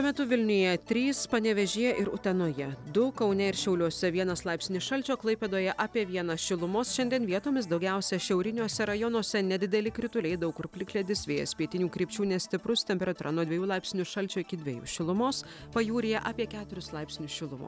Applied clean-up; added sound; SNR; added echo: none; none; none; none.